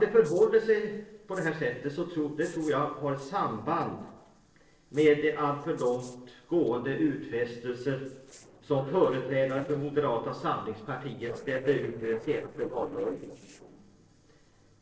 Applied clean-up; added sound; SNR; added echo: neural separator model SepFormer DNS4.